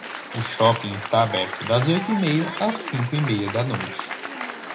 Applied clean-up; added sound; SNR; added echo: none; Applause; 8 dB; reverberation time 0.3 s.